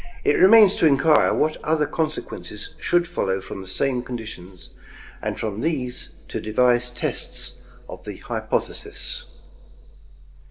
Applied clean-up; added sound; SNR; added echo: none; Engine starting; 17 dB; reverberation time 2.2 s.